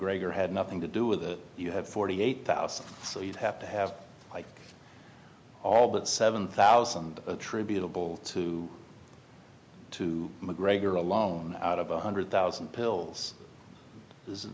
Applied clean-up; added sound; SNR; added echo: none; none; none; none.